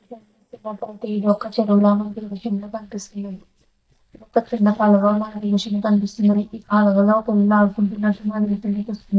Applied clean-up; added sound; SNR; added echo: neural mask model DeepFilterNet 3.